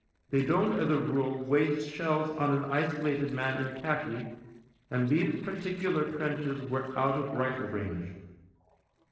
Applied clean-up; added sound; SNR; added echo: neural separator model SepFormer DNS4.